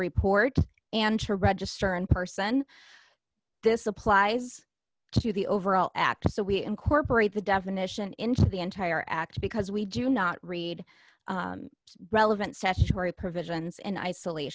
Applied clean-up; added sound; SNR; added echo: none; none; none; none.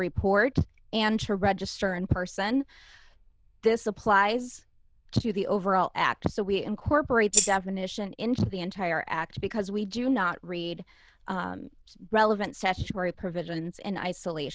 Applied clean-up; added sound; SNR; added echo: neural diffusion model UNIVERSE++.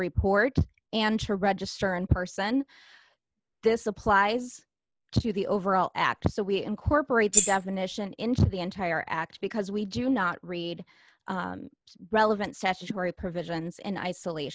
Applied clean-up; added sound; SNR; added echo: neural mask model Resemble Enhance denoiser.